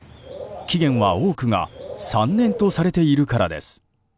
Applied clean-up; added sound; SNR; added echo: none; Bird; 13 dB; none.